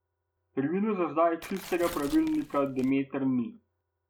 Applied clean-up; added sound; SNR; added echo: none; Tearing; 15 dB; none.